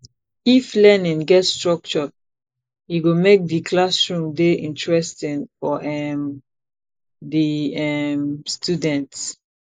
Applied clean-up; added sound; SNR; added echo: neural mask model Resemble Enhance denoiser.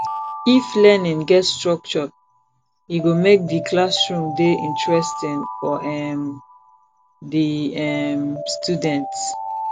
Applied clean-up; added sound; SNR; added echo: none; Alarm; 10 dB; none.